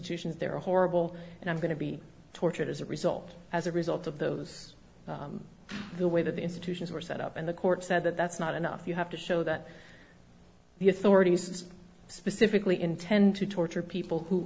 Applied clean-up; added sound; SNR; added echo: none; none; none; none.